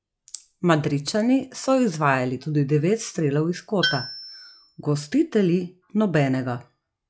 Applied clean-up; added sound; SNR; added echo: classical method log-MMSE.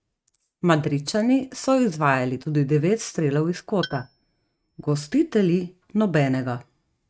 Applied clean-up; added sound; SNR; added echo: neural mask model RNNoise.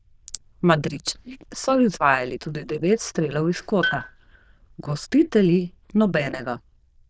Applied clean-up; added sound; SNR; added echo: neural diffusion model UNIVERSE++.